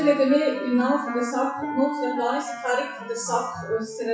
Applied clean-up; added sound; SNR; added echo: classical method WPE with log-MMSE.